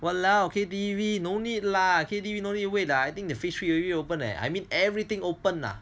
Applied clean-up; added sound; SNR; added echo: none; none; none; none.